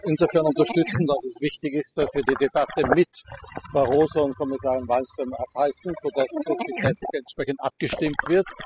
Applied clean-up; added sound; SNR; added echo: classical method spectral subtraction.